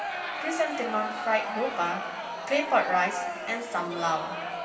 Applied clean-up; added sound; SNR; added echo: none; Crowd; 5 dB; reverberation time 2.5 s.